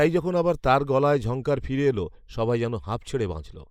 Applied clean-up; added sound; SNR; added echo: neural mask model Resemble Enhance denoiser.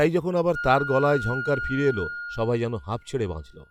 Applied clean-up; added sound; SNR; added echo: classical method log-MMSE.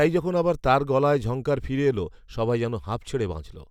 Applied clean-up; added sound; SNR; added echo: none; none; none; none.